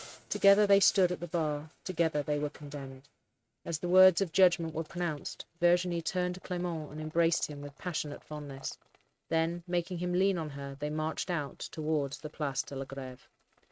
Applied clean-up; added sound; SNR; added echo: neural mask model RNNoise.